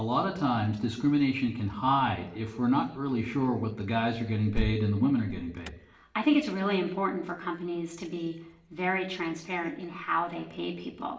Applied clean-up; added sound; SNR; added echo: none; Alarm; 14 dB; reverberation time 0.8 s.